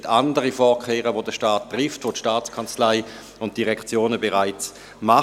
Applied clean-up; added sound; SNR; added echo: none; none; none; none.